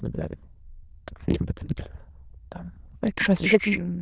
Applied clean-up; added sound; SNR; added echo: neural diffusion model UNIVERSE++.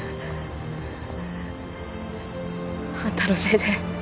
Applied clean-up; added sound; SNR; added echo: none; none; none; none.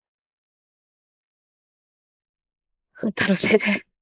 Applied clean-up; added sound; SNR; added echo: neural mask model Resemble Enhance denoiser.